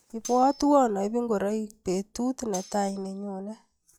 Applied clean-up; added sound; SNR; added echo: classical method log-MMSE.